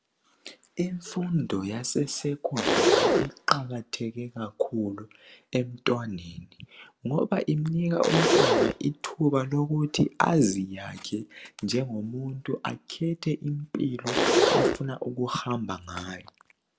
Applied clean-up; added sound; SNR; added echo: none; Zipper (clothing); -3 dB; none.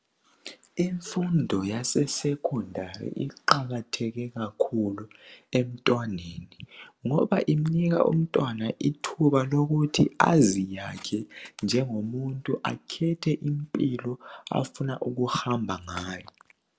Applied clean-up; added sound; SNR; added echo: none; none; none; none.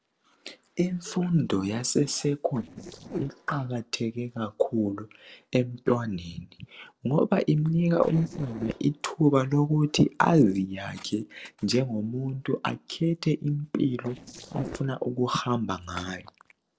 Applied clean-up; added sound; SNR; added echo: neural separator model SepFormer DNS4.